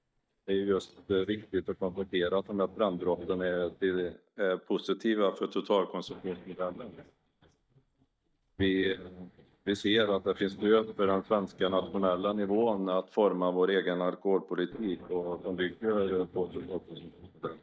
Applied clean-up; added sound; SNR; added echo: neural mask model DeepFilterNet 3.